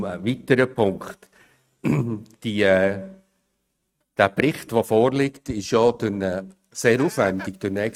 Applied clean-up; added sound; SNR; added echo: neural mask model RNNoise.